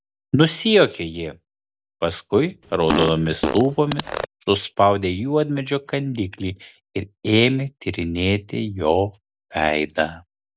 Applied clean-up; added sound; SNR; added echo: none; Fart; 4 dB; none.